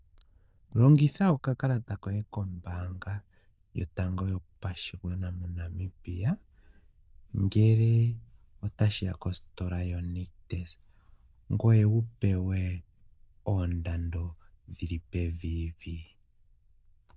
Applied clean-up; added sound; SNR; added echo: neural diffusion model UNIVERSE++.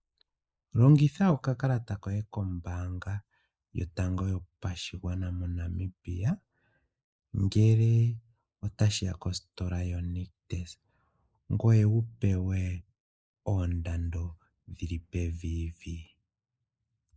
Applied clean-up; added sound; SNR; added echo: neural mask model Resemble Enhance denoiser.